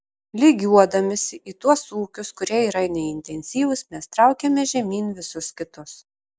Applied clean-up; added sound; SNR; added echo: none; none; none; none.